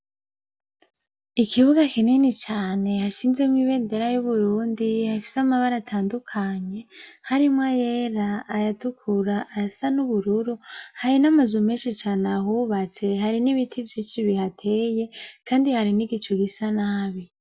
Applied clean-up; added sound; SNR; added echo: none; none; none; none.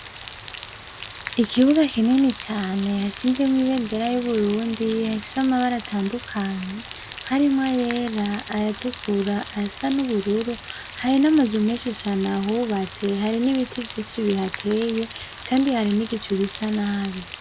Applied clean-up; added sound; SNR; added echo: none; Rain; 15 dB; none.